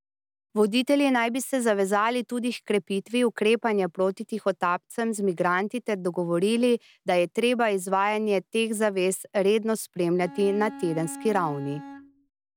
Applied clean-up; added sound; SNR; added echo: none; Bowed string instrument; 15 dB; none.